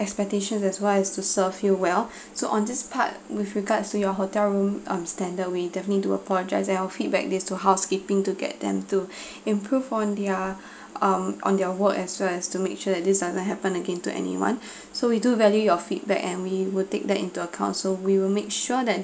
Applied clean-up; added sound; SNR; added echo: none; none; none; none.